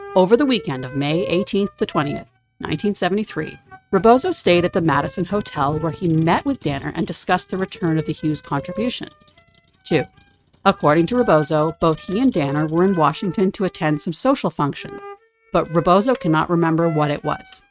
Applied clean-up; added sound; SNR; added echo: neural mask model RNNoise.